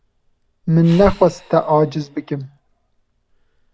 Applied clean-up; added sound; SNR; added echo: none; Breathing; 16 dB; none.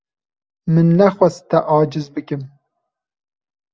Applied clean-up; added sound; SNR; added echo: none; none; none; none.